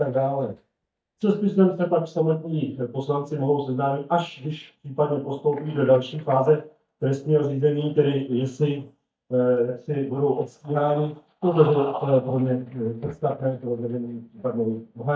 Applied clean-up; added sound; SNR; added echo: neural mask model DeepFilterNet 3.